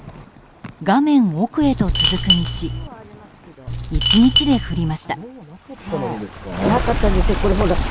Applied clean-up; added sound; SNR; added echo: none; Coin (dropping); 1 dB; none.